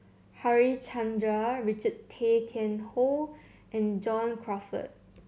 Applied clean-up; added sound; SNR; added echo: none; none; none; none.